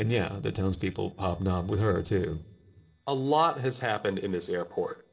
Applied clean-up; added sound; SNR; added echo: neural separator model SepFormer DNS4.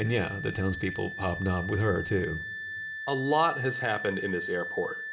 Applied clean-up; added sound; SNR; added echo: none; Wind instrument, woodwind instrument; 7 dB; reverberation time 0.8 s.